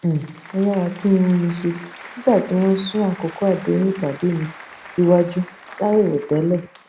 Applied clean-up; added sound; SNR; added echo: none; Applause; 20 dB; none.